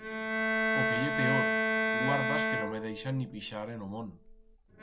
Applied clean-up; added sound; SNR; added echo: none; Bowed string instrument; -5 dB; none.